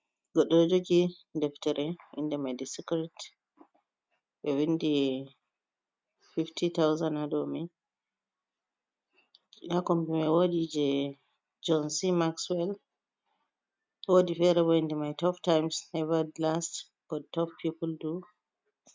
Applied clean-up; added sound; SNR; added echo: none; none; none; none.